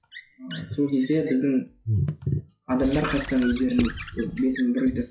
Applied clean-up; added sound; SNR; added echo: classical method log-MMSE.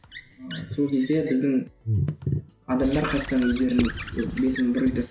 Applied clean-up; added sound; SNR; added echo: none; Squeak / Writing; 12 dB; none.